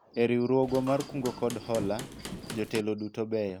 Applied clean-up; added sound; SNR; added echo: none; Hammer / Wood; 11 dB; none.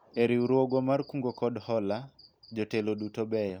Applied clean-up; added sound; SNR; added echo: none; none; none; none.